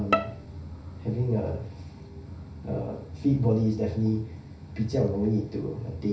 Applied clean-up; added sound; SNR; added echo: none; Bowed string instrument; 4 dB; reverberation time 0.5 s.